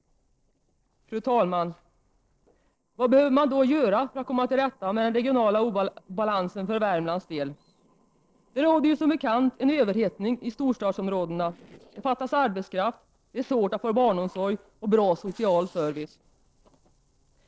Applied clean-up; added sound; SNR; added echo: neural separator model SepFormer DNS4.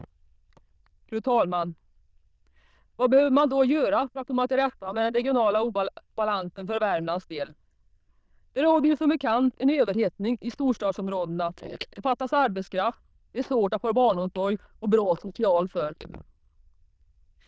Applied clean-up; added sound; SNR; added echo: neural diffusion model UNIVERSE++.